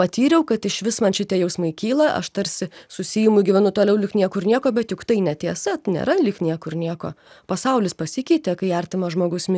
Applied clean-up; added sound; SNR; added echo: none; none; none; none.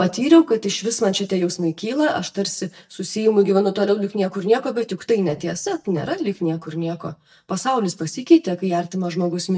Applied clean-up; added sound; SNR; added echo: neural mask model DeepFilterNet 3.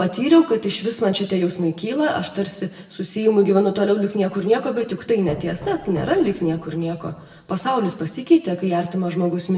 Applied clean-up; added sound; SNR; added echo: none; Knock; 18 dB; reverberation time 0.8 s.